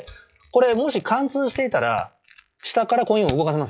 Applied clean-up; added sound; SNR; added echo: classical method log-MMSE.